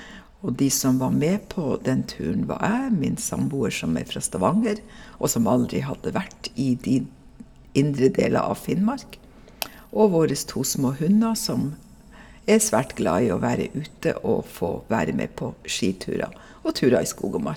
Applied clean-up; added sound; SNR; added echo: none; none; none; reverberation time 1.9 s.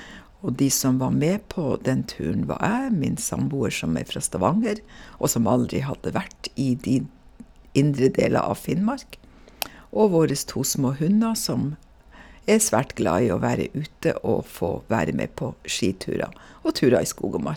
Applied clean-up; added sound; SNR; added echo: none; none; none; none.